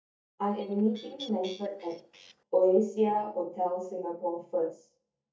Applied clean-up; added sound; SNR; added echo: neural mask model DeepFilterNet 3.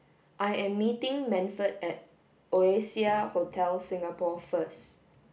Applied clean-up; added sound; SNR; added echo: none; none; none; none.